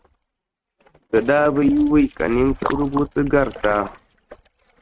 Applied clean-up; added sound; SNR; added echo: neural mask model RNNoise.